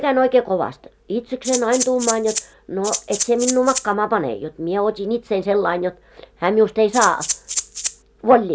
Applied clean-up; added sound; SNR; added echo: none; Rattle (instrument); 6 dB; none.